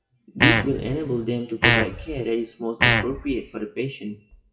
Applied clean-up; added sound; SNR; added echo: classical method WPE with log-MMSE.